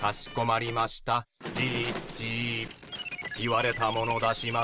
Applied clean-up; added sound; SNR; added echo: none; none; none; none.